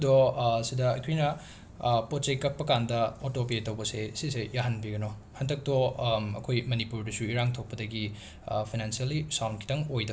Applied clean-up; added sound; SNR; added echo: none; none; none; none.